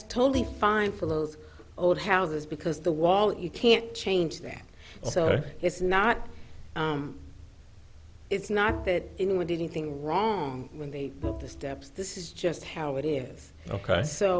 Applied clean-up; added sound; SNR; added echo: none; Bowed string instrument; 13 dB; none.